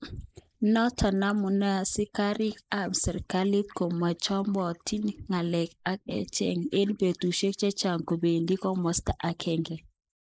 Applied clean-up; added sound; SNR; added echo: neural mask model Resemble Enhance denoiser.